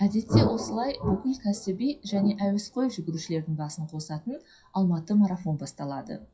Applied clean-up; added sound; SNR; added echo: classical method WPE with log-MMSE.